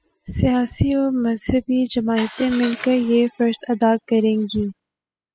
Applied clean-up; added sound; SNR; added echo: classical method spectral subtraction.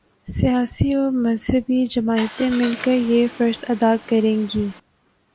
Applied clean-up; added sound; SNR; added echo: none; Car; 16 dB; none.